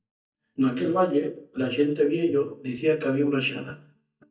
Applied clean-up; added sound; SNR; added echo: neural mask model DeepFilterNet 3.